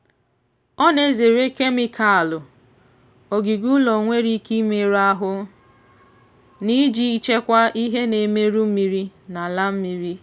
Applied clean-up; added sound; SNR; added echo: none; none; none; none.